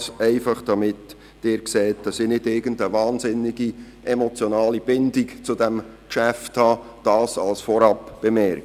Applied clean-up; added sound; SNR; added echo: none; none; none; none.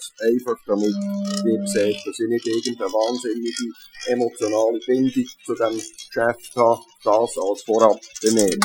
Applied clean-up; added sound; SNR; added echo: classical method Wiener filter.